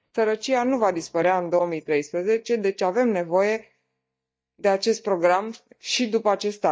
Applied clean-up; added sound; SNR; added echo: neural mask model DeepFilterNet 3.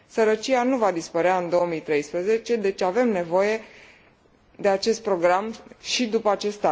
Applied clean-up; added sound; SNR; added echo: none; none; none; none.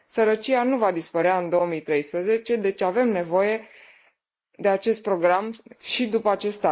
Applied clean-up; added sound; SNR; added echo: neural mask model Resemble Enhance denoiser.